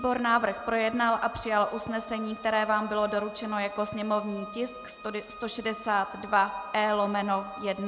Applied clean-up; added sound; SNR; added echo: none; Organ; 17 dB; none.